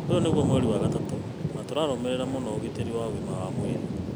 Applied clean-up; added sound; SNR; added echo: none; Thunder / Rain; -2 dB; none.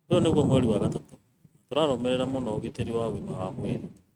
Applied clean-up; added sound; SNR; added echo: neural mask model RNNoise.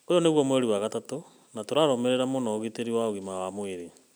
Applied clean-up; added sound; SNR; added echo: none; none; none; none.